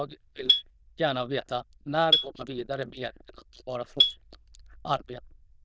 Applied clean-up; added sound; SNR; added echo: neural diffusion model UNIVERSE++.